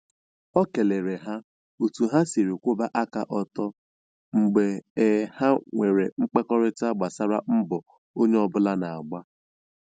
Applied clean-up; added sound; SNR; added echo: none; none; none; none.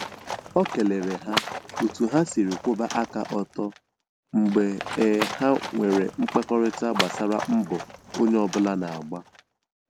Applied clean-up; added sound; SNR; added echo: none; Livestock, farm animals, working animals; 10 dB; none.